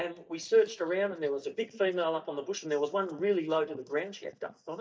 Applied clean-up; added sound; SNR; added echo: neural mask model DeepFilterNet 3.